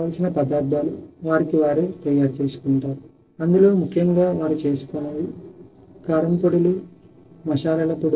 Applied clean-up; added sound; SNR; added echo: neural separator model SepFormer DNS4.